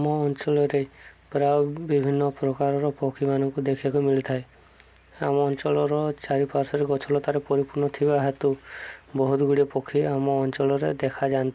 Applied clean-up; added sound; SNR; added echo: none; none; none; none.